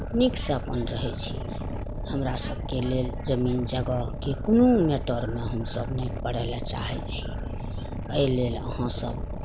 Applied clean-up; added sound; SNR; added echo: none; Boat, Water vehicle; 4 dB; none.